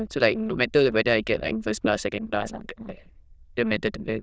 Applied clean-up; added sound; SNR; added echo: neural diffusion model UNIVERSE++.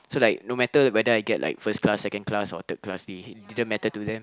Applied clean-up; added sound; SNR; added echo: none; none; none; none.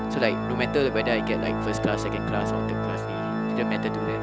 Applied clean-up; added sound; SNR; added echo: none; Organ; -1 dB; none.